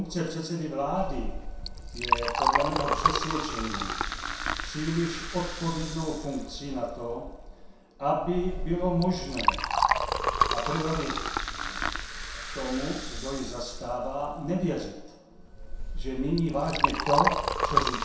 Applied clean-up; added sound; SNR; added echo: none; Liquid; -1 dB; reverberation time 0.7 s.